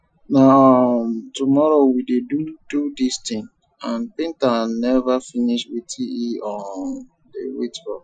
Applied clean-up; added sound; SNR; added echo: classical method Wiener filter.